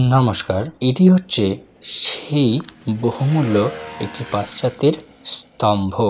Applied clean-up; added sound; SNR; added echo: none; Motorcycle / Engine; 20 dB; none.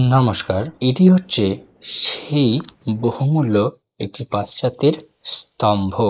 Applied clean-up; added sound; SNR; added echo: neural mask model Resemble Enhance denoiser.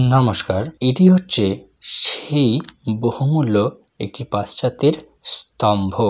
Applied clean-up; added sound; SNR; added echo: none; none; none; none.